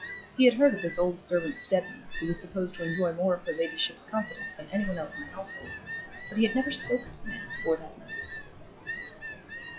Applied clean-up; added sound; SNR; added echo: classical method log-MMSE.